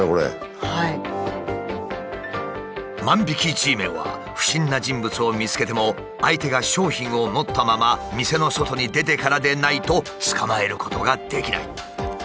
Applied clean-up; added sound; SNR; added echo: none; none; none; none.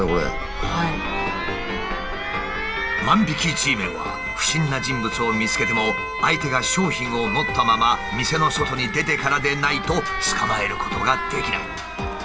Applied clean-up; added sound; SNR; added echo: none; Alarm; 5 dB; reverberation time 0.3 s.